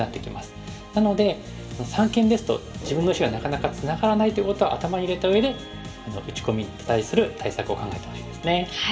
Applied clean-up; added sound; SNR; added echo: none; Growling; 13 dB; reverberation time 0.7 s.